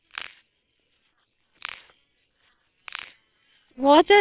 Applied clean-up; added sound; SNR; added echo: neural separator model SepFormer WHAM!.